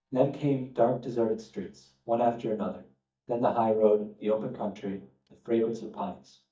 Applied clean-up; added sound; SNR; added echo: neural mask model DeepFilterNet 3.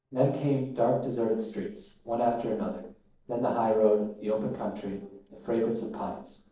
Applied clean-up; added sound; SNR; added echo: neural separator model SepFormer DNS4.